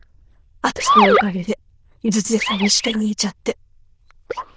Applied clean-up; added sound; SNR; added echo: neural diffusion model UNIVERSE++.